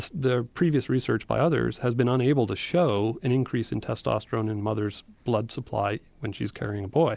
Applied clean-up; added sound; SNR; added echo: none; none; none; none.